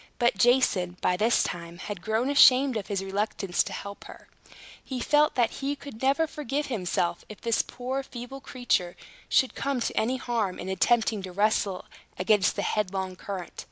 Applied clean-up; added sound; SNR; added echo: none; none; none; none.